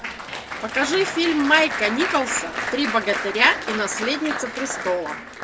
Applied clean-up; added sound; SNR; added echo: none; Applause; 6 dB; none.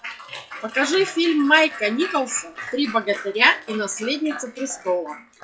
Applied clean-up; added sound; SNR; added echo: classical method log-MMSE.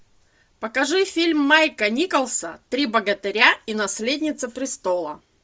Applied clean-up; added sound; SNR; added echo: none; none; none; none.